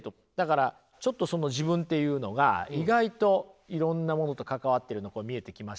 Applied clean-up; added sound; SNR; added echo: none; none; none; none.